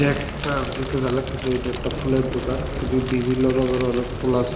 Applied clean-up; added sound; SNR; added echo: none; Fire; 6 dB; reverberation time 3.0 s.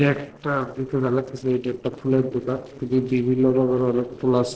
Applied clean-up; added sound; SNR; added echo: neural separator model SepFormer DNS4.